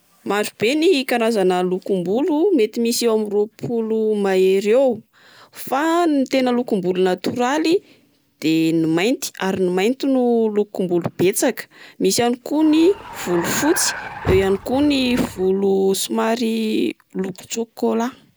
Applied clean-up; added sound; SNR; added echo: none; Vehicle; 11 dB; none.